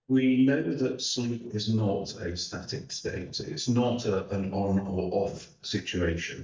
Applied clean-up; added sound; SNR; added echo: neural mask model DeepFilterNet 3.